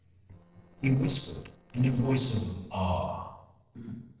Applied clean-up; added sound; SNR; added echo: neural separator model SepFormer DNS4.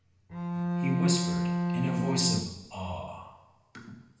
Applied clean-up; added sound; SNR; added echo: none; Bowed string instrument; -5 dB; reverberation time 0.9 s.